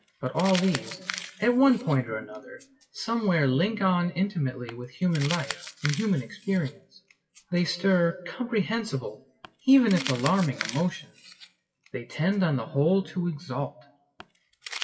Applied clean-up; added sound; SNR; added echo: classical method WPE with log-MMSE.